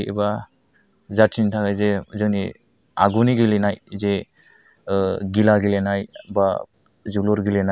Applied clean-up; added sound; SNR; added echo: none; none; none; none.